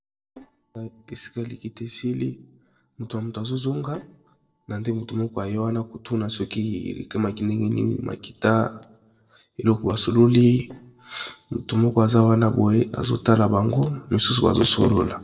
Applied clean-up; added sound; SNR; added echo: neural separator model SepFormer DNS4.